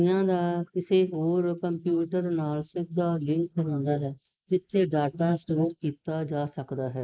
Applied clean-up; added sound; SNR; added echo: neural mask model Resemble Enhance denoiser.